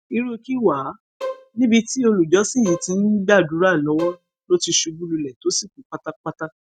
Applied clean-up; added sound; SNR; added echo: neural mask model RNNoise.